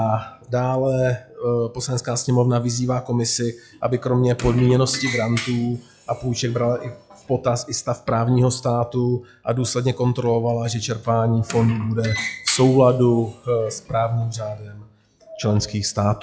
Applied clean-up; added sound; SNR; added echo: classical method log-MMSE.